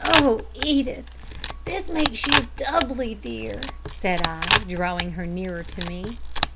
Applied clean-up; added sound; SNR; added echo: none; Camera; 1 dB; none.